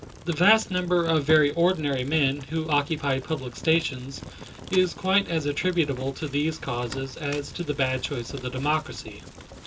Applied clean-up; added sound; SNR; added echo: none; Fire; 15 dB; reverberation time 0.2 s.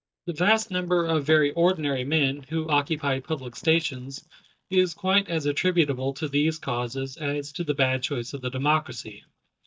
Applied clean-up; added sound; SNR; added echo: neural mask model DeepFilterNet 3.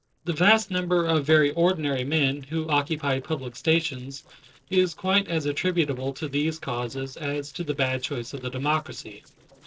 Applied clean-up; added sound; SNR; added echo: neural separator model SepFormer DNS4.